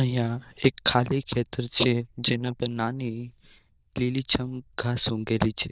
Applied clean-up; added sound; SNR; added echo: neural diffusion model UNIVERSE++.